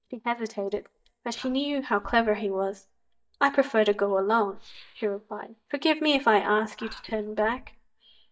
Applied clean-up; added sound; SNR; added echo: neural mask model DeepFilterNet 3.